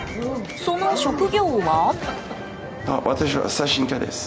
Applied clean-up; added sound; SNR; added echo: none; Thunder / Rain; 17 dB; none.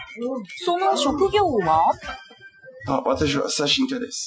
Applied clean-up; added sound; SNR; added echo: classical method Wiener filter.